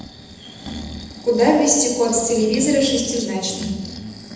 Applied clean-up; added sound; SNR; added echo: none; Breathing; 14 dB; reverberation time 1.1 s.